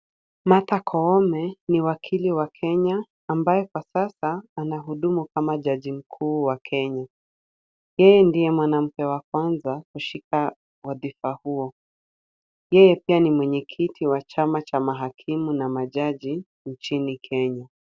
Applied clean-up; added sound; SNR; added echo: none; none; none; none.